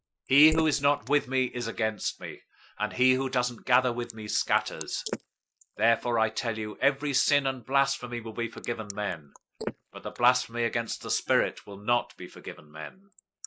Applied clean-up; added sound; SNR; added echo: neural mask model Resemble Enhance denoiser.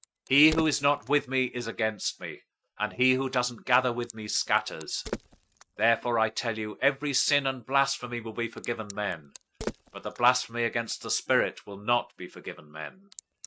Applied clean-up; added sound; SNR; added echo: neural mask model RNNoise.